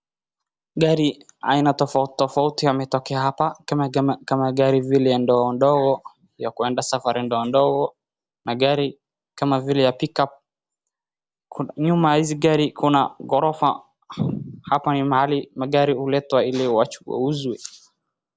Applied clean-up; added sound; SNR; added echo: none; none; none; none.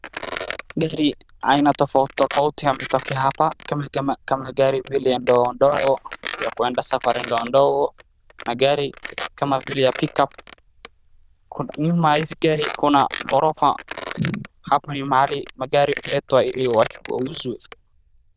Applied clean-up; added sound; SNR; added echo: neural diffusion model UNIVERSE++.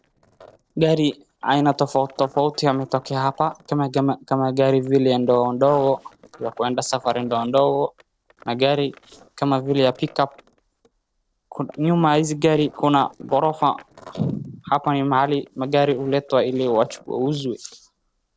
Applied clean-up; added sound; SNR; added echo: neural separator model SepFormer DNS4.